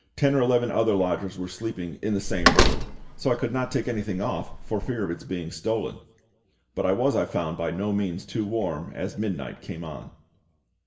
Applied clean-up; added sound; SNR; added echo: none; Slam; -2 dB; reverberation time 0.6 s.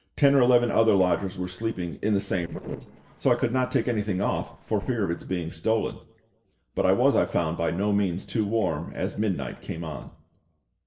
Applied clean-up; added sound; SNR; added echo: neural separator model SepFormer DNS4.